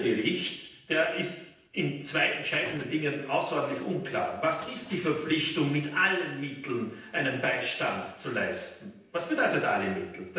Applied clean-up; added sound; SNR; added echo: neural separator model SepFormer DNS4.